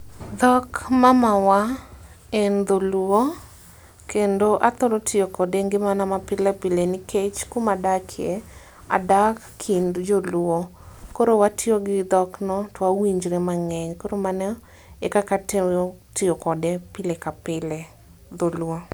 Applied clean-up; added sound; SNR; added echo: none; none; none; none.